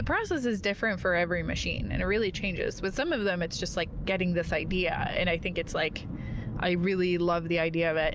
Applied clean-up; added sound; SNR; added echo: none; none; none; none.